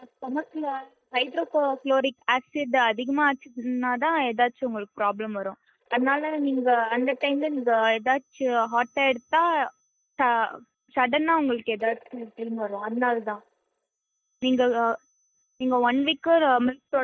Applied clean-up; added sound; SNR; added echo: neural mask model DeepFilterNet 3.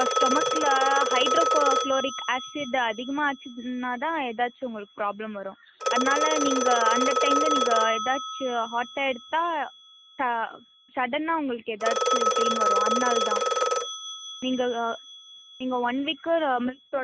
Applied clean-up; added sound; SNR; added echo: none; Telephone; 0 dB; none.